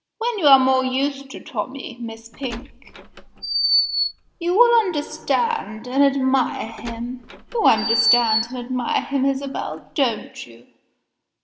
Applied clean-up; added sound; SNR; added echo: none; Door; 5 dB; none.